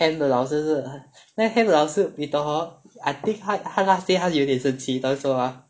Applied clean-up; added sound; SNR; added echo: none; none; none; none.